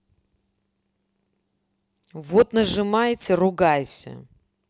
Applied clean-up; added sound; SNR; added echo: none; none; none; none.